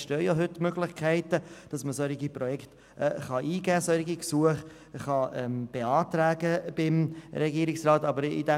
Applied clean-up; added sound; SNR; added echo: none; none; none; none.